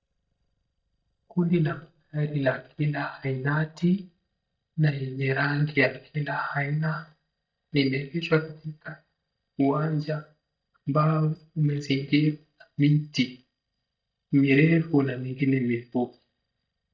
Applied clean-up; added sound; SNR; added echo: neural mask model DeepFilterNet 3.